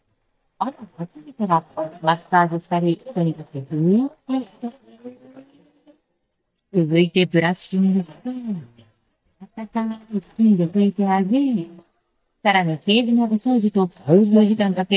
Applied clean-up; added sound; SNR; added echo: neural mask model DeepFilterNet 3.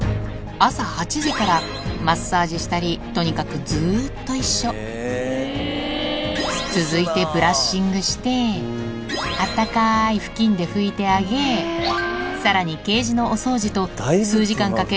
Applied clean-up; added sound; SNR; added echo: none; none; none; none.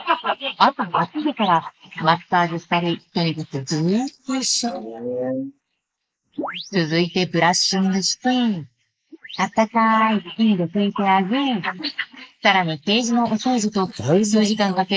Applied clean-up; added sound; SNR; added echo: neural mask model Resemble Enhance denoiser.